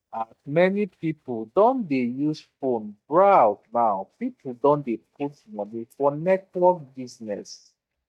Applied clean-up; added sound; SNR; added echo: neural mask model DeepFilterNet 3.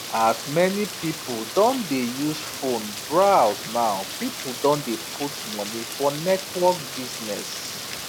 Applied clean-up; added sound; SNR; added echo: none; Rain; 9 dB; none.